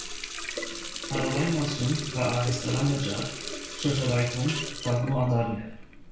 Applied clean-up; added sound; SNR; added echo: none; Water tap, faucet; 7 dB; reverberation time 0.6 s.